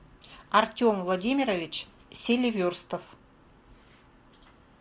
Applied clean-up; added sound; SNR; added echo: none; none; none; none.